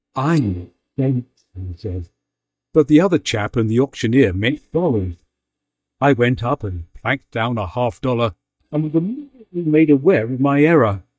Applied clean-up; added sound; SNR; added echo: neural mask model DeepFilterNet 3.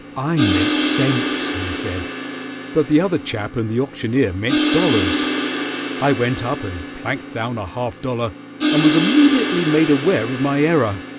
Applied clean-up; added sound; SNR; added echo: none; Crash cymbal; 2 dB; none.